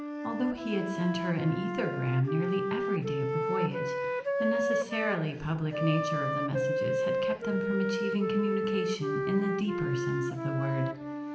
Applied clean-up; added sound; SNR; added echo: none; Wind instrument, woodwind instrument; 0 dB; reverberation time 0.8 s.